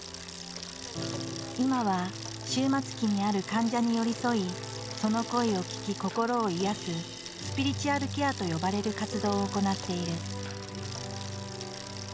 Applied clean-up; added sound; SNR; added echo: none; Bicycle; 12 dB; none.